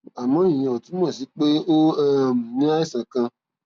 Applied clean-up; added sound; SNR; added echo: none; none; none; none.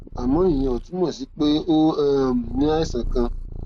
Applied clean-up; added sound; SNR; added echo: none; Purr; 9 dB; none.